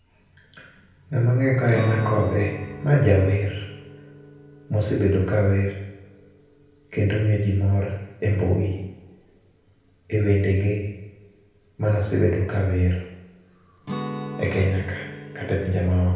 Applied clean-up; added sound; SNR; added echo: none; Guitar; 16 dB; reverberation time 0.9 s.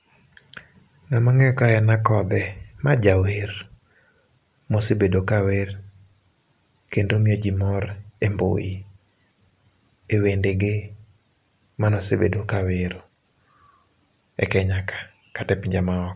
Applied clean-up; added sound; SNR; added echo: none; none; none; none.